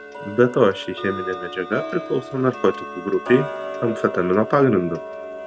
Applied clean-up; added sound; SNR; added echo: none; Tick-tock; 10 dB; none.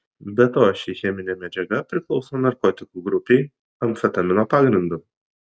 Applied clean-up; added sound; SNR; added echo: none; none; none; none.